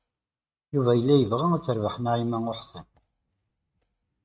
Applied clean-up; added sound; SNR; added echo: neural mask model RNNoise.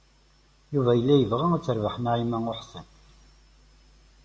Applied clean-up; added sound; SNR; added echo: none; none; none; none.